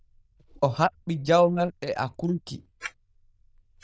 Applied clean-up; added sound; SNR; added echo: neural diffusion model UNIVERSE++.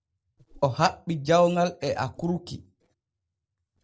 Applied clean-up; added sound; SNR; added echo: neural separator model SepFormer DNS4.